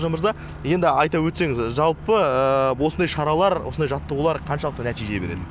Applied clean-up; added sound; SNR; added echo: none; none; none; none.